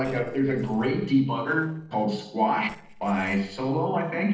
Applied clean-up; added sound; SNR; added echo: neural separator model SepFormer DNS4.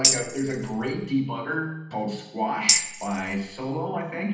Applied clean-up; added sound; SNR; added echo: none; Tambourine; -3 dB; reverberation time 0.9 s.